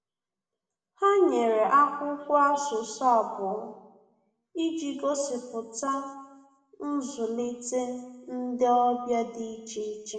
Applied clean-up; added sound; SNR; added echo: none; none; none; reverberation time 1.0 s.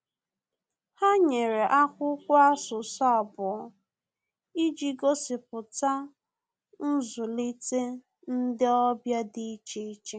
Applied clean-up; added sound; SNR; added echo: none; none; none; none.